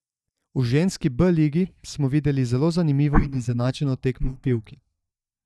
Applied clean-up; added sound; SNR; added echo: neural mask model DeepFilterNet 3.